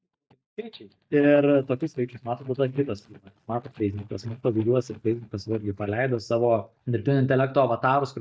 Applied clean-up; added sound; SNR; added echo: neural mask model DeepFilterNet 3.